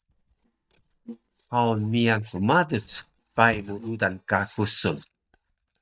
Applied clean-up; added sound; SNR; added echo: neural mask model DeepFilterNet 3.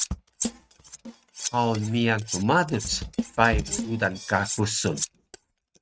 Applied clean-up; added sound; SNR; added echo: neural mask model RNNoise.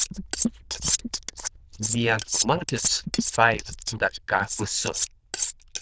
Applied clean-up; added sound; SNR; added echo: neural diffusion model UNIVERSE++.